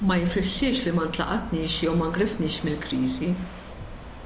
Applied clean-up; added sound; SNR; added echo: none; Walk, footsteps / Waves, surf / Wind; 12 dB; none.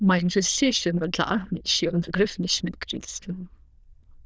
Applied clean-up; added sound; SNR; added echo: neural diffusion model UNIVERSE++.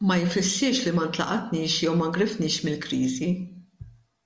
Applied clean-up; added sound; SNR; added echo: none; none; none; none.